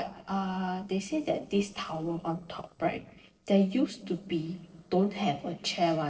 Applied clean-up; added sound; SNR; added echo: neural separator model SepFormer DNS4.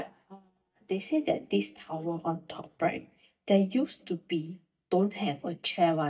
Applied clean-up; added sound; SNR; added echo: neural mask model DeepFilterNet 3.